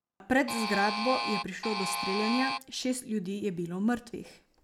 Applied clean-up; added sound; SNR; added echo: none; Alarm; 1 dB; none.